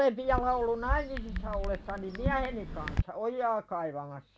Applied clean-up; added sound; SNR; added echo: none; Chatter / Chirp, tweet / Car passing by / Typing; 3 dB; none.